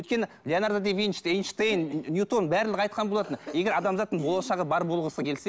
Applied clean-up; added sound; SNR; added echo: none; none; none; none.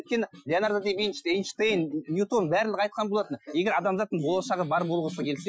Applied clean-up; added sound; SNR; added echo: classical method Wiener filter.